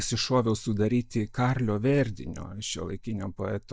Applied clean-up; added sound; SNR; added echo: neural mask model DeepFilterNet 3.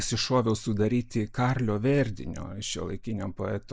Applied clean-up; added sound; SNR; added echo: neural mask model Resemble Enhance denoiser.